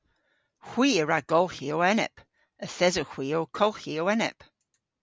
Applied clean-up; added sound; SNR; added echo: none; none; none; none.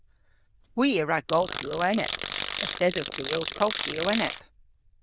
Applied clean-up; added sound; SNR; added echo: neural diffusion model UNIVERSE++.